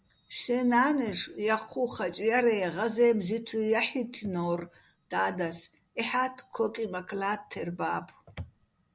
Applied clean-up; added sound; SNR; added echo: none; none; none; none.